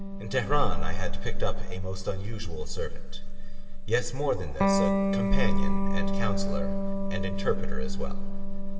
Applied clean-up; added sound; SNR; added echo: none; Electric guitar; 9 dB; reverberation time 2.6 s.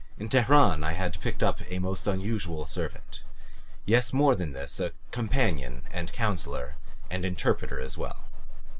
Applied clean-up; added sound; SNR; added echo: none; none; none; none.